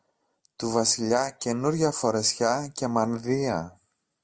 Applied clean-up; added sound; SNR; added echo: none; none; none; none.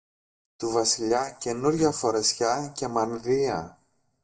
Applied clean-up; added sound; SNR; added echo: neural mask model DeepFilterNet 3.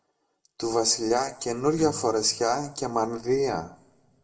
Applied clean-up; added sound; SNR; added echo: none; Electric guitar; 18 dB; reverberation time 0.6 s.